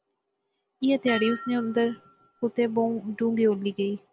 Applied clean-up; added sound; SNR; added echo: none; Dishes, pots, and pans; 14 dB; none.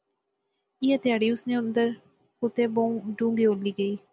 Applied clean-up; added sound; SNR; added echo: none; none; none; none.